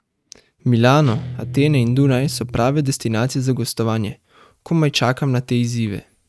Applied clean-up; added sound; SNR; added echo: neural mask model RNNoise.